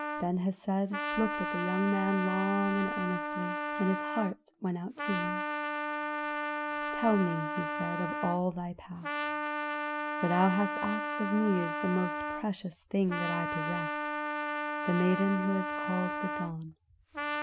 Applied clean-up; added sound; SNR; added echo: none; Trumpet; 2 dB; none.